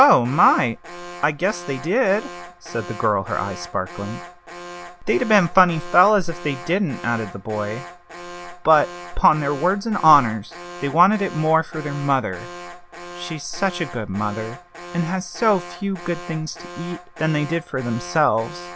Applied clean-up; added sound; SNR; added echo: none; Alarm; 15 dB; none.